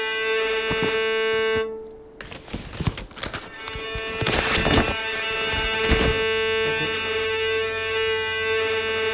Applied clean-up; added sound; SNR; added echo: none; Bowed string instrument; -5 dB; none.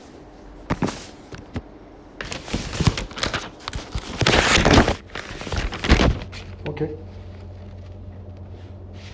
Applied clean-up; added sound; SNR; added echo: none; none; none; none.